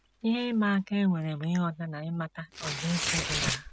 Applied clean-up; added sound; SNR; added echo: none; Tearing; 7 dB; none.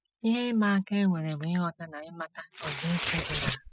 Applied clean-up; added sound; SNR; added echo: classical method spectral subtraction.